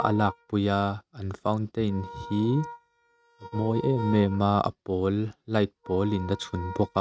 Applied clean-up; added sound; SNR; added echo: neural mask model RNNoise.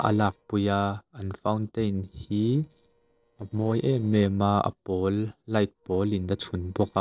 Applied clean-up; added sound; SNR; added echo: neural separator model SepFormer DNS4.